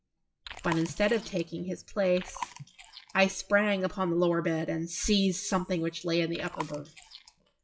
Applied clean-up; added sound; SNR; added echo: classical method WPE with log-MMSE.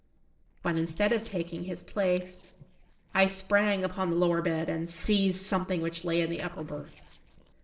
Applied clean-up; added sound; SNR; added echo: neural separator model SepFormer DNS4.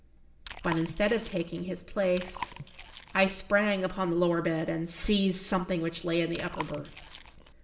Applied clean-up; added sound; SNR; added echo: none; Chewing, mastication; 13 dB; reverberation time 1.3 s.